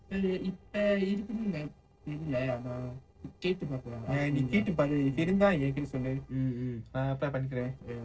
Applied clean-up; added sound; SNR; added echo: neural separator model SepFormer DNS4.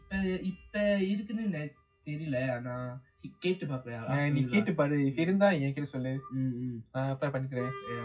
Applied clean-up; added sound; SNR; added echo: classical method WPE with log-MMSE.